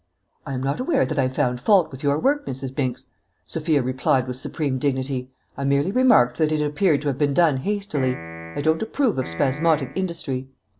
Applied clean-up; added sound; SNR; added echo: none; Piano; 13 dB; none.